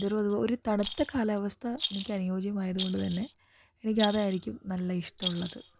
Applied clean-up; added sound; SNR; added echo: none; Rattle; 11 dB; none.